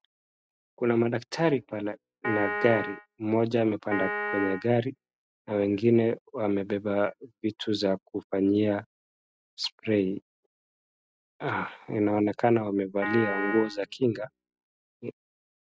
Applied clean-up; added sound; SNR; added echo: classical method spectral subtraction.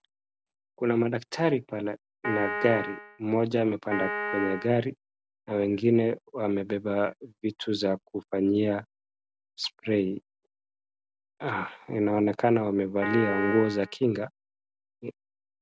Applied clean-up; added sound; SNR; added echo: none; Piano; 4 dB; none.